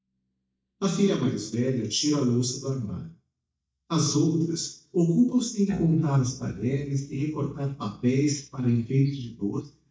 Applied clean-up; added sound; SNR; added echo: neural mask model DeepFilterNet 3.